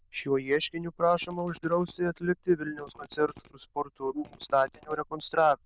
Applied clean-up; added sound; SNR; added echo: neural diffusion model UNIVERSE++.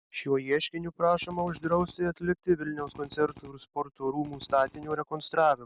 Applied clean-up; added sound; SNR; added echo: none; Drill; 20 dB; none.